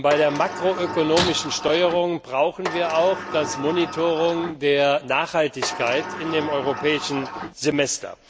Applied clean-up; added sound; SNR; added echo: none; Shatter + Sliding door; 9 dB; none.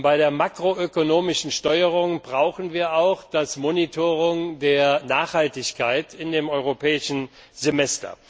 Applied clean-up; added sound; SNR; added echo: none; none; none; none.